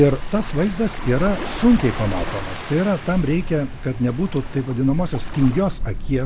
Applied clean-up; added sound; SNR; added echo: none; Waves, surf; 6 dB; none.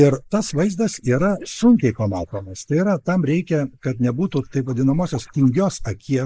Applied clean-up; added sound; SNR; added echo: neural mask model Resemble Enhance denoiser.